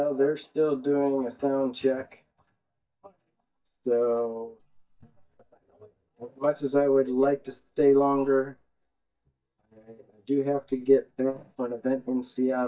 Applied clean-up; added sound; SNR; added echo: neural mask model DeepFilterNet 3.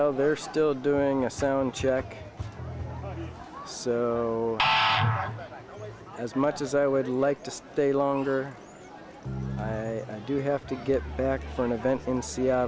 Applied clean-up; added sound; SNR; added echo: none; none; none; none.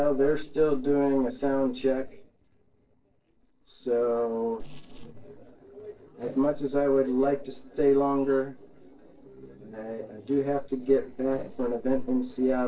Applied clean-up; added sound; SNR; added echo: neural separator model SepFormer DNS4.